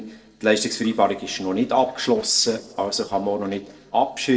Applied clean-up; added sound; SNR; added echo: neural separator model SepFormer DNS4.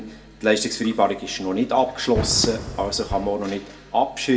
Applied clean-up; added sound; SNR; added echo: none; Fireworks; 12 dB; reverberation time 0.4 s.